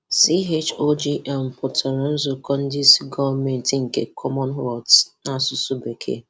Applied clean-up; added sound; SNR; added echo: none; none; none; none.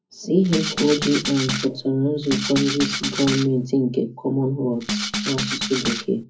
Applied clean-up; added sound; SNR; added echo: none; Rattle (instrument); 5 dB; reverberation time 0.4 s.